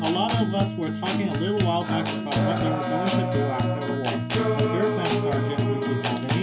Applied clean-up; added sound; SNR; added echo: none; Acoustic guitar; -4 dB; reverberation time 0.2 s.